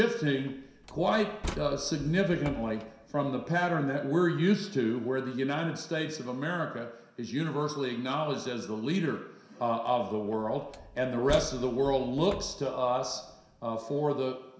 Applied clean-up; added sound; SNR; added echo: none; Slam; 14 dB; reverberation time 0.7 s.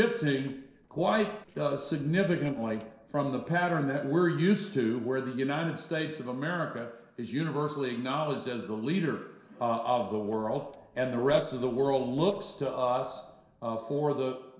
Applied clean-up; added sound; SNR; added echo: neural separator model SepFormer DNS4.